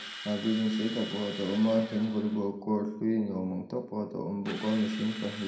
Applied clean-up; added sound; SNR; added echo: none; Drill; 14 dB; reverberation time 0.5 s.